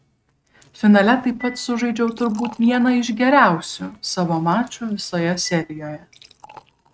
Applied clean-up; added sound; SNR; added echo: neural mask model RNNoise.